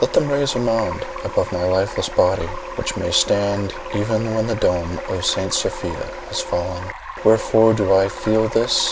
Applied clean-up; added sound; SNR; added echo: none; Stream; 14 dB; none.